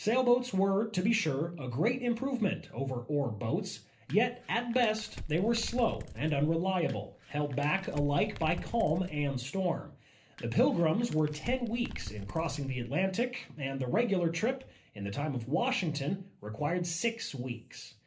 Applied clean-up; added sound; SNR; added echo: none; Crumpling, crinkling; 13 dB; reverberation time 0.3 s.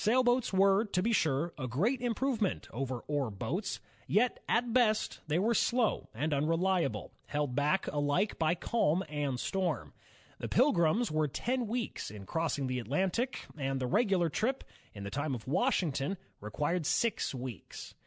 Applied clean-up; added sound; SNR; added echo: none; none; none; none.